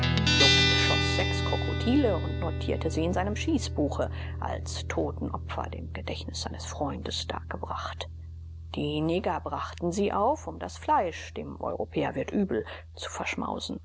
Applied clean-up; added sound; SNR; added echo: none; Guitar; 0 dB; none.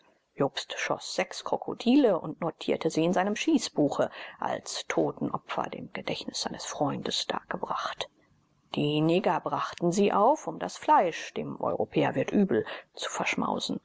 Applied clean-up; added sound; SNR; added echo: none; none; none; none.